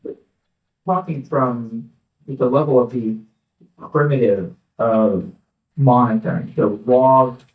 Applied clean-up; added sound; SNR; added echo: neural mask model DeepFilterNet 3.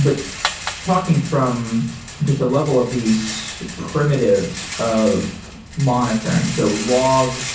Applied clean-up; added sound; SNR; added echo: none; Rattle; 11 dB; reverberation time 0.6 s.